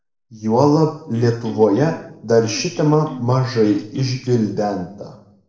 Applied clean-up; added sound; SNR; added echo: neural separator model SepFormer DNS4.